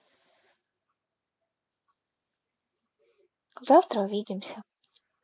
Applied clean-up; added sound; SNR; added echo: none; none; none; none.